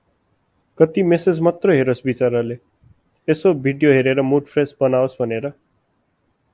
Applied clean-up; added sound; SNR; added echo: none; none; none; none.